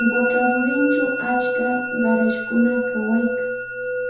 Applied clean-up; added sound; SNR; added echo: none; Musical instrument; 1 dB; reverberation time 0.8 s.